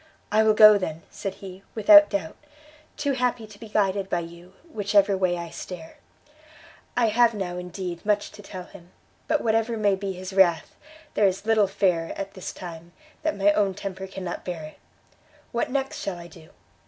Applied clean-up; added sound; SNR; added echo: none; none; none; none.